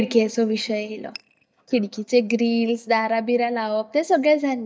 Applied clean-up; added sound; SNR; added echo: neural mask model DeepFilterNet 3.